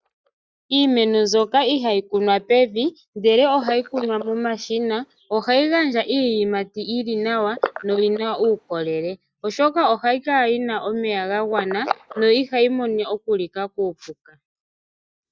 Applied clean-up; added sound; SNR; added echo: neural mask model DeepFilterNet 3.